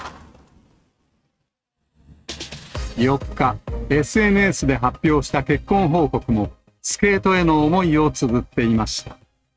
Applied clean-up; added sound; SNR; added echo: neural mask model RNNoise.